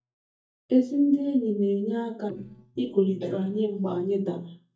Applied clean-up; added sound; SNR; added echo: neural mask model DeepFilterNet 3.